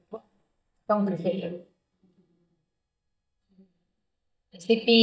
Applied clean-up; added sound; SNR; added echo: neural mask model DeepFilterNet 3.